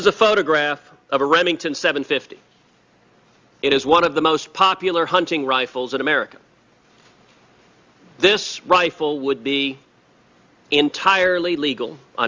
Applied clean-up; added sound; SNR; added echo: none; none; none; none.